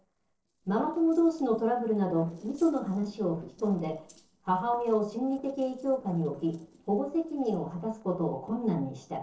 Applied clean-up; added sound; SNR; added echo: neural separator model SepFormer DNS4.